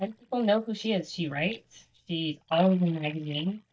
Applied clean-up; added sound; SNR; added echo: neural mask model DeepFilterNet 3.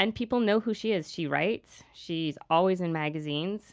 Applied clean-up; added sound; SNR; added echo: none; none; none; none.